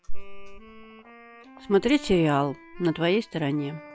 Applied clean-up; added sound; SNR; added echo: classical method log-MMSE.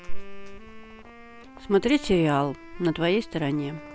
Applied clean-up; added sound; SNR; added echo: none; Wind instrument, woodwind instrument; 20 dB; none.